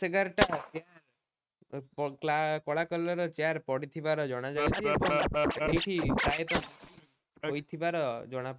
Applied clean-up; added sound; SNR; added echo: neural mask model RNNoise.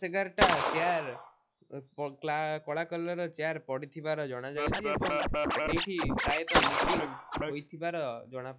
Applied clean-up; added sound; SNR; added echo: classical method log-MMSE.